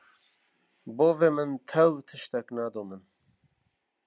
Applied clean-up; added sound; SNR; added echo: none; none; none; none.